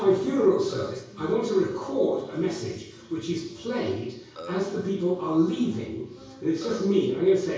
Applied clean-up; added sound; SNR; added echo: none; Burping, eructation; 15 dB; reverberation time 0.6 s.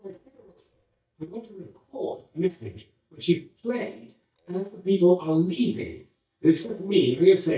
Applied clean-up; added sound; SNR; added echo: neural mask model DeepFilterNet 3.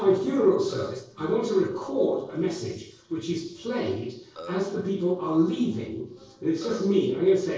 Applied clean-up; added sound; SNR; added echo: neural separator model SepFormer DNS4.